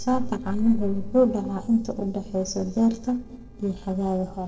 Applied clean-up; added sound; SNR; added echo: neural separator model SepFormer DNS4.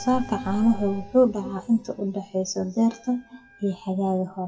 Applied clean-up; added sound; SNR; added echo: classical method WPE with log-MMSE.